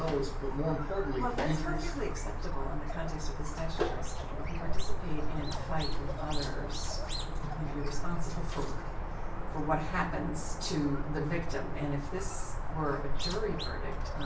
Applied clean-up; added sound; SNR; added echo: none; Squeak; 8 dB; reverberation time 0.3 s.